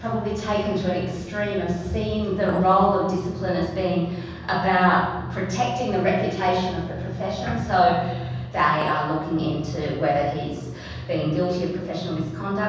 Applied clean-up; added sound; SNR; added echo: none; Chink, clink; 16 dB; reverberation time 1.1 s.